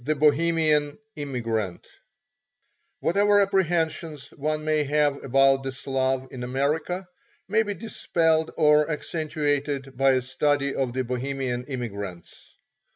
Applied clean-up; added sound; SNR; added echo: none; none; none; none.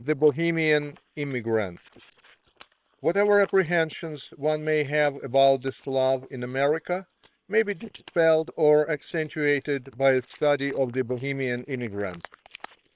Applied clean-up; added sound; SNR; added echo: neural separator model SepFormer WHAM!.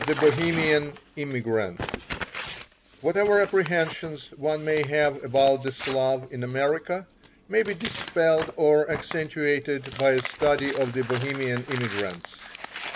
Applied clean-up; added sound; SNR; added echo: none; Crumpling, crinkling / Tearing; 12 dB; none.